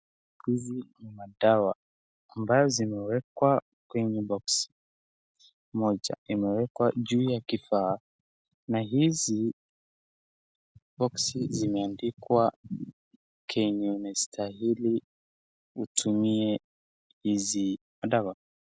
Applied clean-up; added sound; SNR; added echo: none; none; none; none.